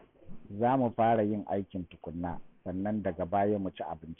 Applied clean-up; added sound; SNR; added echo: neural mask model Resemble Enhance denoiser.